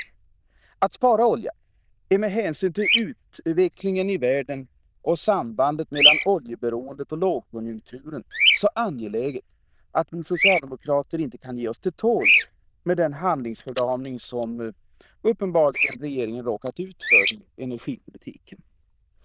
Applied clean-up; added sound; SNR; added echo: neural diffusion model UNIVERSE++.